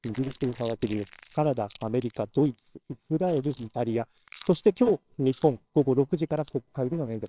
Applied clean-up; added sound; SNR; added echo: neural separator model SepFormer WHAMR!.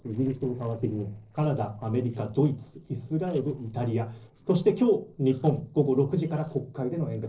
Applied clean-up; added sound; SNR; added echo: neural separator model SepFormer DNS4.